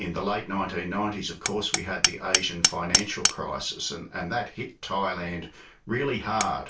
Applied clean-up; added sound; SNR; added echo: none; Hammer; 1 dB; reverberation time 0.3 s.